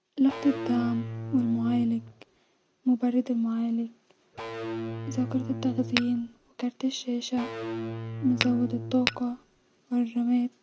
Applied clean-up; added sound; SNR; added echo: none; Tap / Glass + Electric guitar / Bass guitar; 6 dB; none.